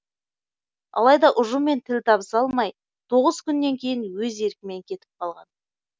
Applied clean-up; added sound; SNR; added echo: none; none; none; none.